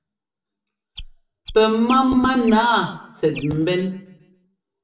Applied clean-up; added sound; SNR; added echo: none; Chirp, tweet; 20 dB; reverberation time 0.6 s.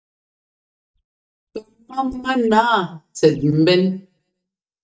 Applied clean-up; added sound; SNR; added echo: neural mask model DeepFilterNet 3.